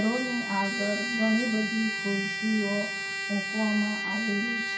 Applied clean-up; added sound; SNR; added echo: none; Trumpet; 2 dB; reverberation time 0.5 s.